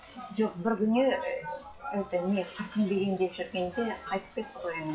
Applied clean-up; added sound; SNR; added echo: classical method WPE with log-MMSE.